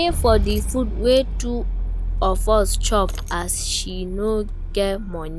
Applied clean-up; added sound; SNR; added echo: none; Rattle / Engine starting / Car; 1 dB; none.